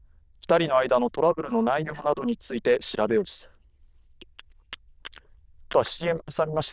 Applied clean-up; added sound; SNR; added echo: neural diffusion model UNIVERSE++.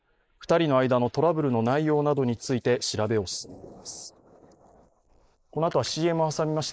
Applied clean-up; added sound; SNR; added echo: neural mask model Resemble Enhance denoiser.